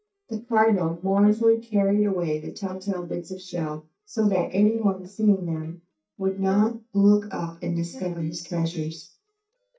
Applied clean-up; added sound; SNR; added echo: neural mask model DeepFilterNet 3.